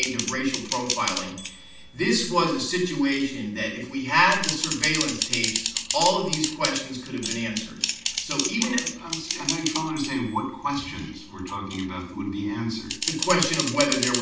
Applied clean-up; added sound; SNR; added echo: none; Typing; 5 dB; reverberation time 0.5 s.